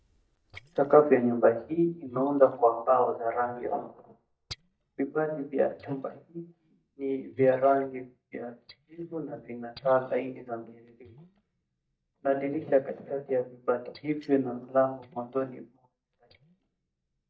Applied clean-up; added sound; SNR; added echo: neural mask model DeepFilterNet 3.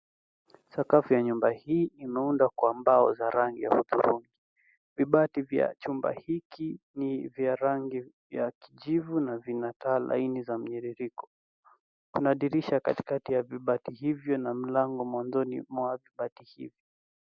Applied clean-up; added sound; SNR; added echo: none; none; none; none.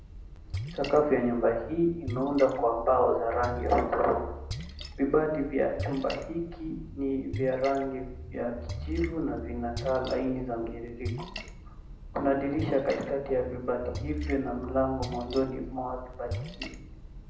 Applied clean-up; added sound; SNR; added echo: none; Splash, splatter; 9 dB; reverberation time 0.7 s.